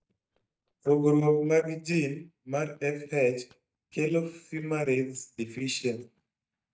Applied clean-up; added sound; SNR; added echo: neural mask model DeepFilterNet 3.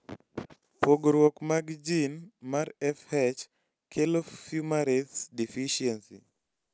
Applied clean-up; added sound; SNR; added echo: none; none; none; none.